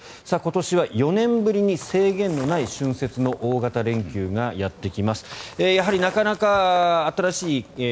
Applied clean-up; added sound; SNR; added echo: none; Walk, footsteps; 20 dB; none.